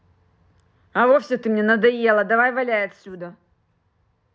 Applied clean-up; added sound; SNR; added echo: none; none; none; none.